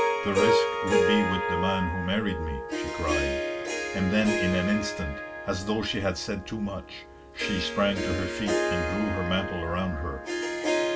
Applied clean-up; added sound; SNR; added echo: none; Harp; 0 dB; reverberation time 0.2 s.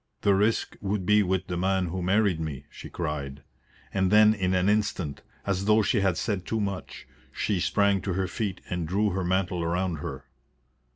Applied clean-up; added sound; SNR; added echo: none; none; none; none.